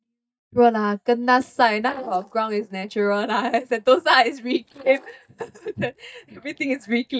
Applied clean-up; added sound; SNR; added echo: neural mask model DeepFilterNet 3.